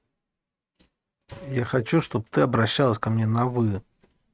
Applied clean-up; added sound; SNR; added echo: neural mask model RNNoise.